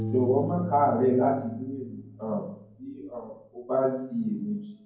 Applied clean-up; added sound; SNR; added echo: none; Piano; 11 dB; reverberation time 0.9 s.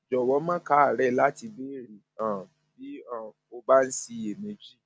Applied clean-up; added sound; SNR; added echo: none; none; none; none.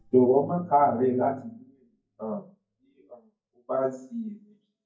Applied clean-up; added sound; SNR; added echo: neural mask model DeepFilterNet 3.